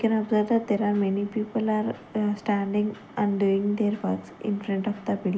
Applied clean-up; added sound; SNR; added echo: none; none; none; none.